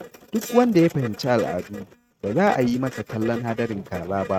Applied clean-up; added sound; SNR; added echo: neural mask model RNNoise.